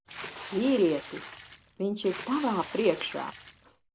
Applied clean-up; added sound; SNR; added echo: none; Water / Splash, splatter; 12 dB; none.